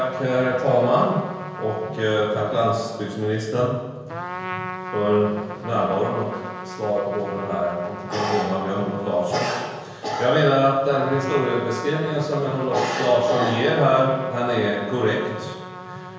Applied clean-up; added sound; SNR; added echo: none; Trumpet; 12 dB; reverberation time 1.2 s.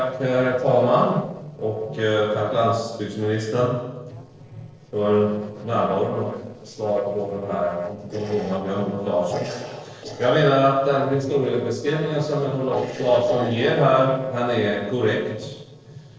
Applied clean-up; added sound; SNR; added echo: neural separator model SepFormer DNS4.